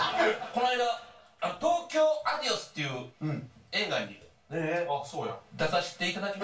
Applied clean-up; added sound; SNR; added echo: none; none; none; reverberation time 0.2 s.